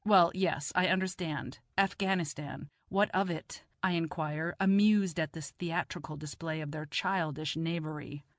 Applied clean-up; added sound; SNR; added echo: none; none; none; none.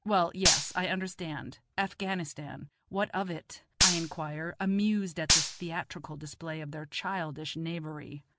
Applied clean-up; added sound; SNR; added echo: none; Gunshot, gunfire; -3 dB; none.